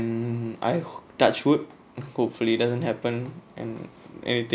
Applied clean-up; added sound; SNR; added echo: none; none; none; none.